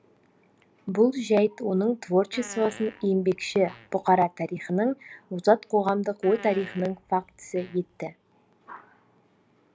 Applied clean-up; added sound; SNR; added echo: none; Fart; 19 dB; none.